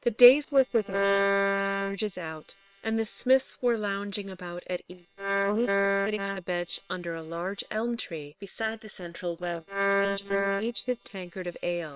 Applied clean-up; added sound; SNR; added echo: neural separator model SepFormer WHAM!.